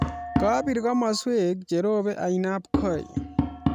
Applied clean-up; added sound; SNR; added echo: none; Tap; 4 dB; none.